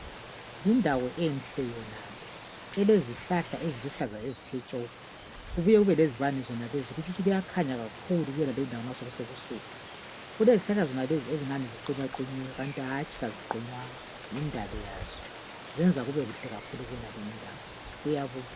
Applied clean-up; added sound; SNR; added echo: none; Rain; 13 dB; none.